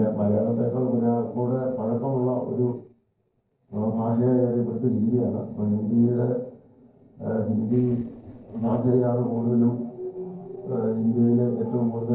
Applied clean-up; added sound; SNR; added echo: neural separator model SepFormer DNS4.